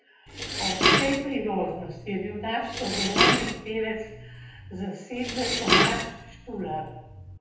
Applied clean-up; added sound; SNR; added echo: none; Dishes, pots, and pans; -4 dB; reverberation time 0.9 s.